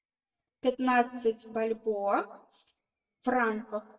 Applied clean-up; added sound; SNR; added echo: neural mask model DeepFilterNet 3.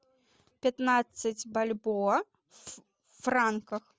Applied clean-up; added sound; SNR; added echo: none; none; none; none.